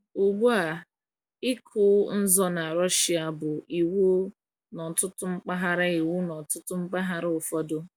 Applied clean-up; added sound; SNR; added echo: none; none; none; none.